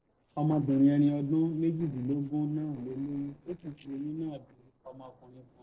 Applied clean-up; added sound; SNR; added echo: neural separator model SepFormer DNS4.